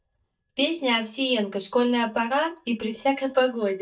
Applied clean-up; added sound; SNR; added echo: neural mask model DeepFilterNet 3.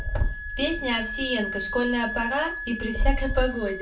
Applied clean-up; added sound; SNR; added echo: none; Wind instrument, woodwind instrument; 8 dB; reverberation time 0.3 s.